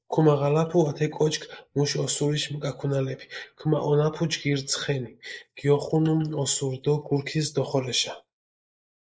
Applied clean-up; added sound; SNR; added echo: neural mask model Resemble Enhance denoiser.